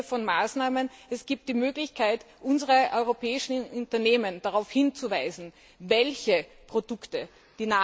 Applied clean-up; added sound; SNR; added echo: none; none; none; none.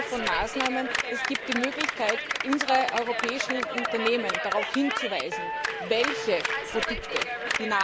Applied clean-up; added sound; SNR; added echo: none; Clapping; 1 dB; none.